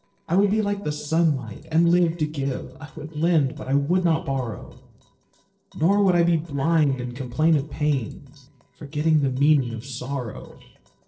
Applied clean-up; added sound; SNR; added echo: neural separator model SepFormer DNS4.